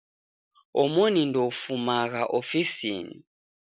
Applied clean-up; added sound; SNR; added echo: none; none; none; none.